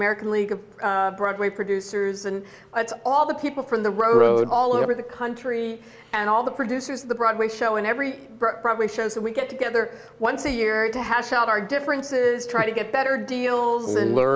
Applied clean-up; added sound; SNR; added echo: none; none; none; none.